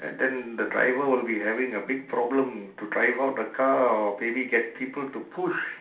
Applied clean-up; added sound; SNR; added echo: none; none; none; reverberation time 0.4 s.